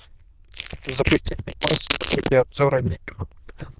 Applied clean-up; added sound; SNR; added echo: neural diffusion model UNIVERSE++.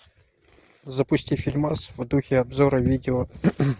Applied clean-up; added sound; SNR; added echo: none; none; none; none.